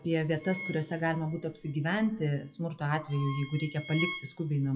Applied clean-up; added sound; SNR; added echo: classical method WPE with log-MMSE.